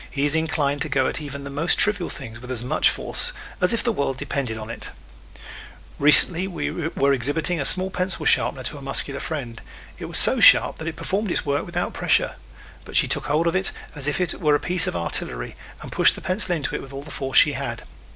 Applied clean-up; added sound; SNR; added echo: none; none; none; none.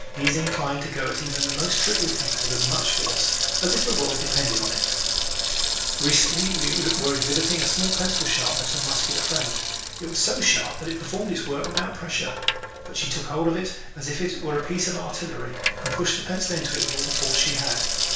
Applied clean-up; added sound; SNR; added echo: none; Sink (filling or washing) / Water tap, faucet; -1 dB; reverberation time 0.6 s.